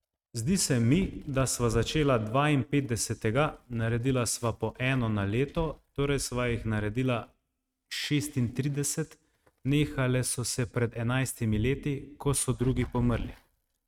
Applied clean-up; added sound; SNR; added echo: neural mask model RNNoise.